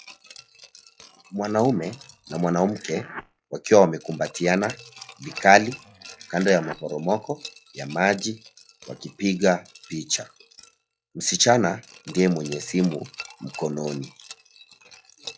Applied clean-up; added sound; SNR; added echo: classical method log-MMSE.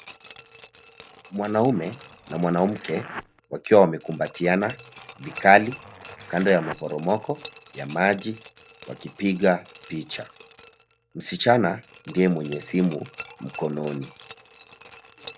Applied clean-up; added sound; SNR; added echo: none; Glass + Zipper (clothing); 17 dB; none.